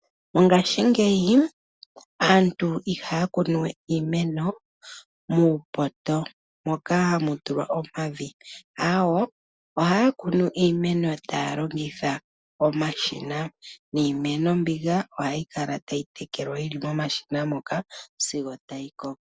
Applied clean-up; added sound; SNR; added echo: none; none; none; none.